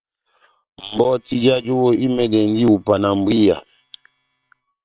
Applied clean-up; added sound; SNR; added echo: neural separator model SepFormer WHAM!.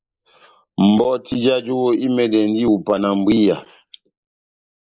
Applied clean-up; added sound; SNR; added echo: neural mask model Resemble Enhance denoiser.